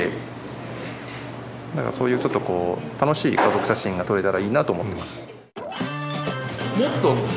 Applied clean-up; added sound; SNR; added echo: none; none; none; none.